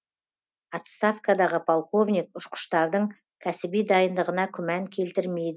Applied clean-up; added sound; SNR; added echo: none; none; none; none.